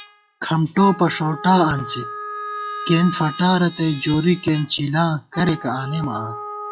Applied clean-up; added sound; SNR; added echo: classical method log-MMSE.